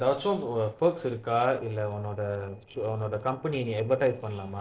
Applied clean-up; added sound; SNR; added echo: neural separator model SepFormer DNS4.